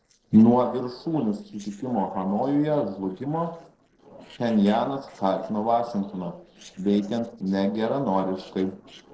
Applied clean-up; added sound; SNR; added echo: neural separator model SepFormer DNS4.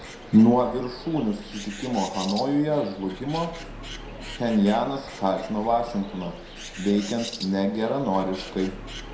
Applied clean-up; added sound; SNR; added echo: none; Bird; 14 dB; reverberation time 0.5 s.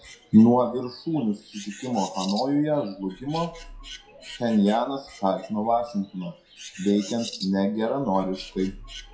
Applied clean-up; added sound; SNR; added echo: classical method WPE with log-MMSE.